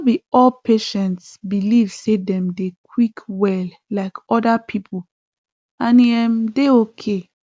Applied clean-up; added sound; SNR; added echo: none; none; none; none.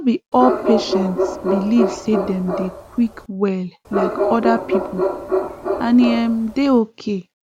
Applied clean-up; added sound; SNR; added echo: none; Bark; 3 dB; none.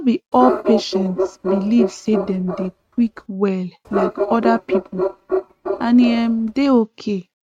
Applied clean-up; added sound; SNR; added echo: neural mask model RNNoise.